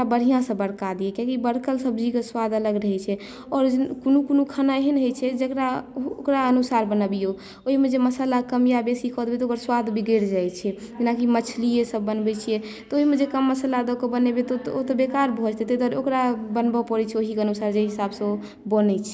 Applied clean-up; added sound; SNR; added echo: none; none; none; none.